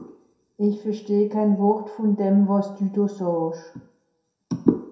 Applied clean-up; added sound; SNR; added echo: none; none; none; reverberation time 0.5 s.